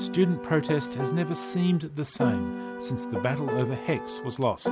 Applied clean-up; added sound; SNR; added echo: none; Piano; 5 dB; none.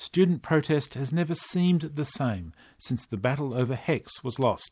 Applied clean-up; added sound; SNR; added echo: none; none; none; none.